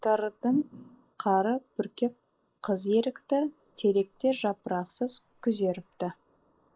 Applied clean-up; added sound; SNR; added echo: neural mask model Resemble Enhance denoiser.